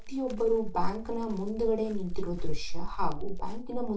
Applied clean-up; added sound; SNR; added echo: none; Chirp, tweet; -3 dB; reverberation time 0.3 s.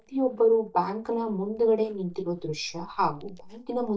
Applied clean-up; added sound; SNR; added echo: neural mask model DeepFilterNet 3.